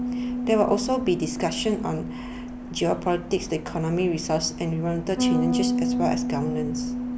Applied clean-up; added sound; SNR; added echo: none; Bass guitar; 2 dB; none.